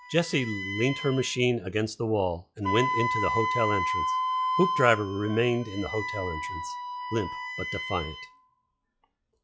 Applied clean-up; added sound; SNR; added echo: classical method log-MMSE.